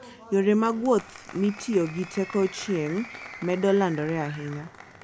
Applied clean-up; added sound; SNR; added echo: none; Applause; 17 dB; none.